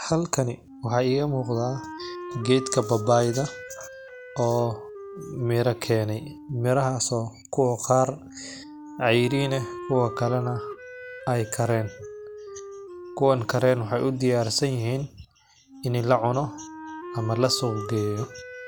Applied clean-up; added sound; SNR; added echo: none; Wind instrument, woodwind instrument; 14 dB; none.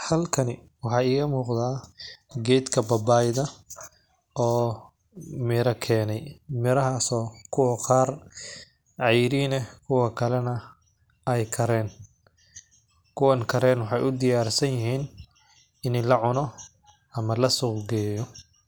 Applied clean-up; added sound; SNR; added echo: none; none; none; none.